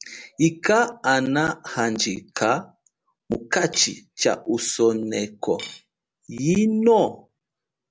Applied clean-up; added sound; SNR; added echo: none; Cutlery, silverware / Dishes, pots, and pans; 17 dB; none.